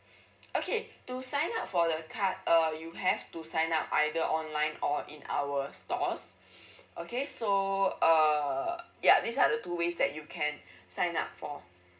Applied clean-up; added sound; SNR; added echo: none; none; none; reverberation time 0.2 s.